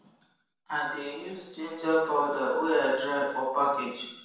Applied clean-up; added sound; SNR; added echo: none; none; none; reverberation time 0.7 s.